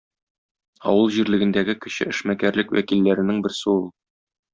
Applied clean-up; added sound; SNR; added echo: none; none; none; none.